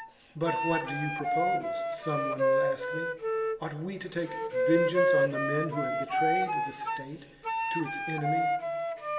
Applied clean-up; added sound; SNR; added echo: none; Wind instrument, woodwind instrument; -5 dB; reverberation time 2.7 s.